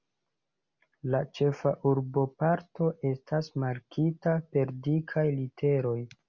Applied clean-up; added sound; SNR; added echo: none; none; none; none.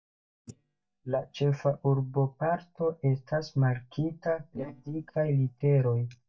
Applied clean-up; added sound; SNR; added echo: neural mask model DeepFilterNet 3.